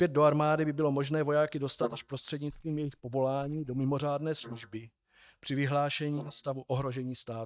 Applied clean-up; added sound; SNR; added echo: neural mask model DeepFilterNet 3.